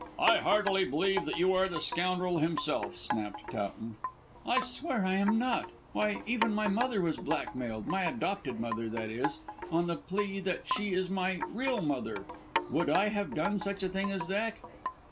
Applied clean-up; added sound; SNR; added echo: none; Wind chime; 8 dB; none.